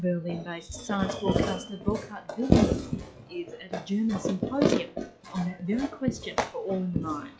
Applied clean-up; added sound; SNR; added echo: classical method log-MMSE.